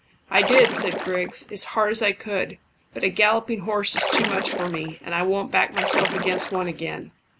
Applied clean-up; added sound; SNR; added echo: none; Splash, splatter; 3 dB; none.